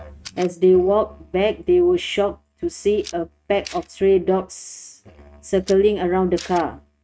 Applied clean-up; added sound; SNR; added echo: neural mask model RNNoise.